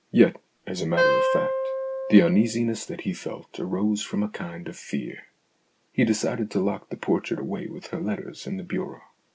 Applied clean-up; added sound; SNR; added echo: none; Wind instrument, woodwind instrument; 0 dB; none.